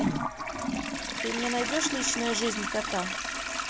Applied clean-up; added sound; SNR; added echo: none; Toilet flush; -1 dB; none.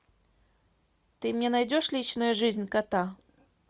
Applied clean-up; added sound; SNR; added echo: none; none; none; none.